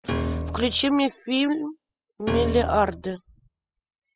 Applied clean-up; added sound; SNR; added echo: classical method spectral subtraction.